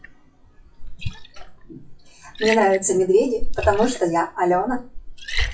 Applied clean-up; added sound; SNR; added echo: classical method WPE with log-MMSE.